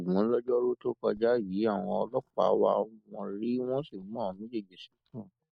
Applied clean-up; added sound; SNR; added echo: neural mask model DeepFilterNet 3.